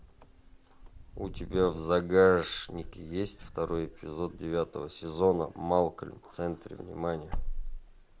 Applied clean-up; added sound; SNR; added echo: none; Wind / Car; 10 dB; none.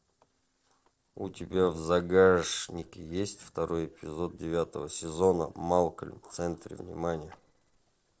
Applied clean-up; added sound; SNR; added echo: neural separator model SepFormer DNS4.